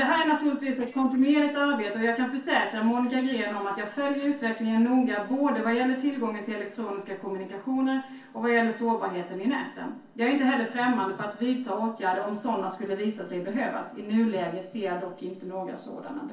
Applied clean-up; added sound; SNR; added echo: neural separator model SepFormer DNS4.